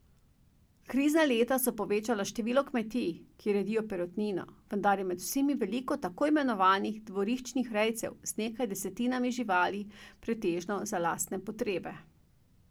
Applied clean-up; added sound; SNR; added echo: none; none; none; none.